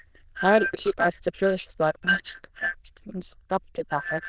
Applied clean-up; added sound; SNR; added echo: neural diffusion model UNIVERSE++.